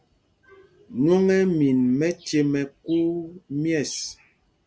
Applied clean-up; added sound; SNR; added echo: none; none; none; none.